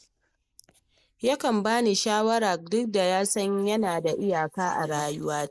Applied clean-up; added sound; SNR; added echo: neural mask model Resemble Enhance denoiser.